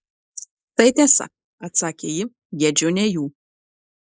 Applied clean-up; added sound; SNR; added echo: neural mask model Resemble Enhance denoiser.